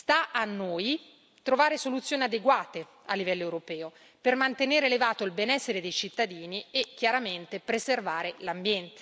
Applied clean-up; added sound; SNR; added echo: none; none; none; none.